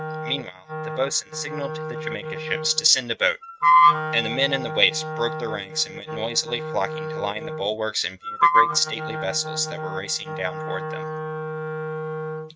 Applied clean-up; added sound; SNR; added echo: neural mask model RNNoise.